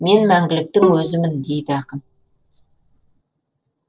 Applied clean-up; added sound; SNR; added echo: neural separator model SepFormer DNS4.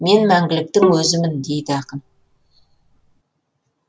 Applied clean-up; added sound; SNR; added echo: none; Bowed string instrument; 6 dB; none.